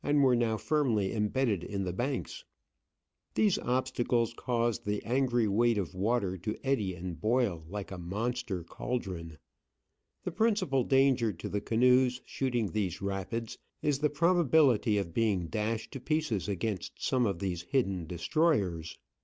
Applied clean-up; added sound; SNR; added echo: none; none; none; none.